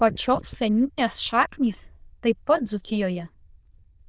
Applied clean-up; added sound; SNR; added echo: neural diffusion model UNIVERSE++.